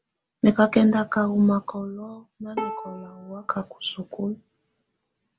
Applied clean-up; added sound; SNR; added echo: none; Bowed string instrument; 13 dB; none.